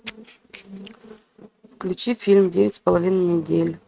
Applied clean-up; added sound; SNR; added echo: neural mask model RNNoise.